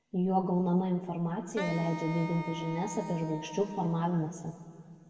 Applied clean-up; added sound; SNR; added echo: none; Wind instrument, woodwind instrument; 11 dB; reverberation time 2.2 s.